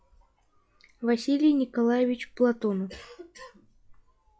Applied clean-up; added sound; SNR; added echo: classical method log-MMSE.